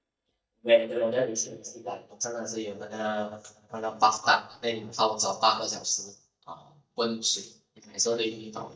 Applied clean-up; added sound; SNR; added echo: neural mask model DeepFilterNet 3.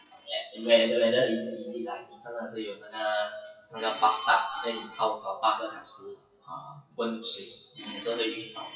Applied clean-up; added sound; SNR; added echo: classical method WPE with log-MMSE.